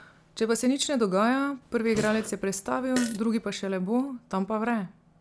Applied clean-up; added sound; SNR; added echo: none; Fart; 12 dB; none.